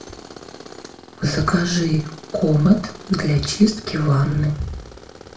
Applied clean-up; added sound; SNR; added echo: none; Tools; 19 dB; reverberation time 0.4 s.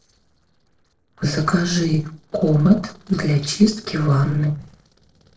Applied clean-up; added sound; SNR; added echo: neural separator model SepFormer DNS4.